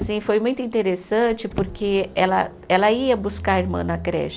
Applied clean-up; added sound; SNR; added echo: none; Motor vehicle (road); 14 dB; none.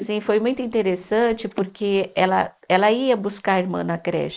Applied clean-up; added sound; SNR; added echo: neural mask model Resemble Enhance denoiser.